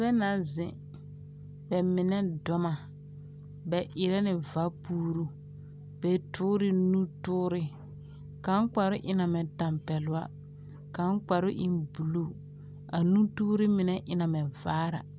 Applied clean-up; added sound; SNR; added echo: none; none; none; none.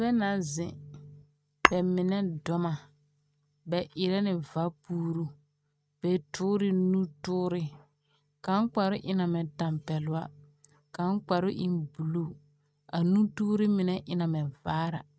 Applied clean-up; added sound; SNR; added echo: neural mask model RNNoise.